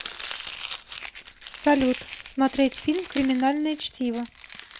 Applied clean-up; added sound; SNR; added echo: none; Domestic sounds, home sounds; 11 dB; none.